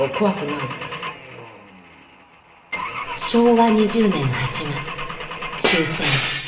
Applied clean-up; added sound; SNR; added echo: none; Glass / Engine / Car; 5 dB; reverberation time 1.6 s.